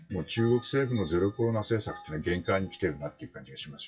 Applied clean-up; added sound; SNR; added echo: classical method WPE with log-MMSE.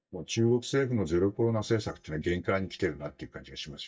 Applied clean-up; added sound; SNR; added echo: neural mask model DeepFilterNet 3.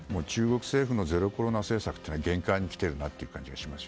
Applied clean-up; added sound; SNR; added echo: none; none; none; none.